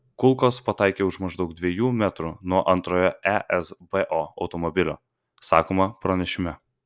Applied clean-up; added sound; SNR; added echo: none; none; none; none.